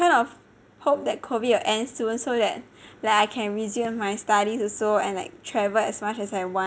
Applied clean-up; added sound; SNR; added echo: none; none; none; none.